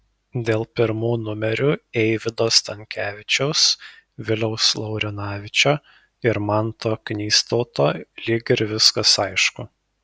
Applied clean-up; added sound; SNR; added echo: none; none; none; none.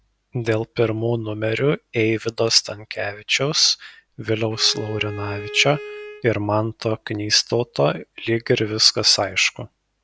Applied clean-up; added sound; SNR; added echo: none; Bowed string instrument; 14 dB; none.